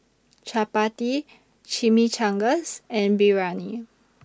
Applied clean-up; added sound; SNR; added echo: none; none; none; none.